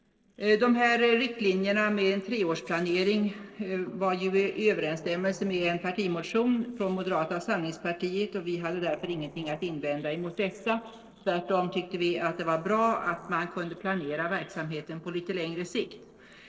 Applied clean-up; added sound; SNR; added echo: neural separator model SepFormer DNS4.